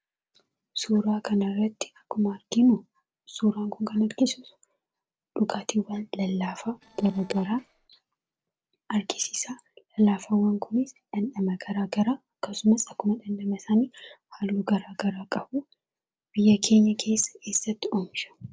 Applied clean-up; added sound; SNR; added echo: neural separator model SepFormer DNS4.